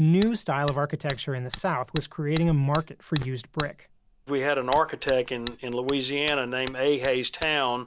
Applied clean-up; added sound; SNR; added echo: none; Hammer; 16 dB; none.